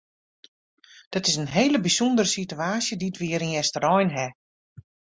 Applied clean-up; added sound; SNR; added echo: none; none; none; none.